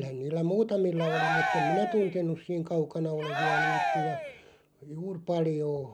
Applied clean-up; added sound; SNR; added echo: none; Cheering; 0 dB; none.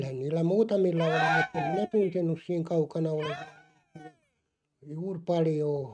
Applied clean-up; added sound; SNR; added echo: neural mask model RNNoise.